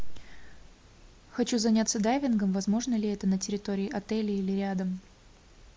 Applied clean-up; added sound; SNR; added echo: none; none; none; none.